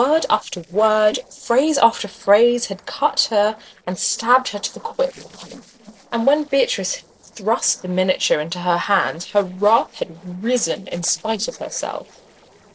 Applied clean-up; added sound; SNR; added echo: neural separator model SepFormer DNS4.